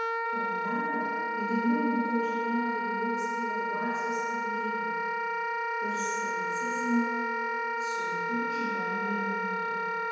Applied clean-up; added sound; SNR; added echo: none; Wind instrument, woodwind instrument; -4 dB; reverberation time 1.9 s.